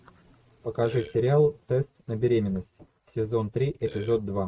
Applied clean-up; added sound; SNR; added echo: neural mask model RNNoise.